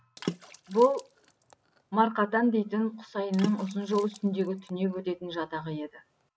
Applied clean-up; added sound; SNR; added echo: none; Water / Splash, splatter; 15 dB; none.